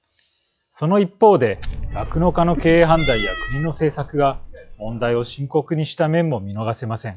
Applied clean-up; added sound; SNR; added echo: classical method log-MMSE.